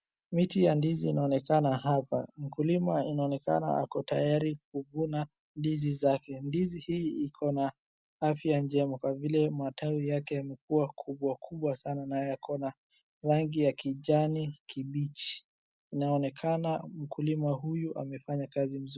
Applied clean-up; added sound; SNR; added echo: none; none; none; none.